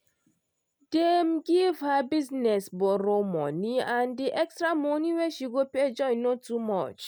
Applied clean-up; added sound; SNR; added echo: none; none; none; none.